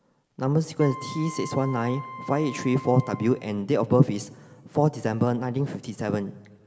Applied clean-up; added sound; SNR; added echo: none; Wind instrument, woodwind instrument; 14 dB; reverberation time 1.2 s.